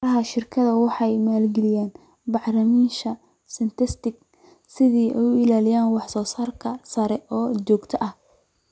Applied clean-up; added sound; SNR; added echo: none; none; none; none.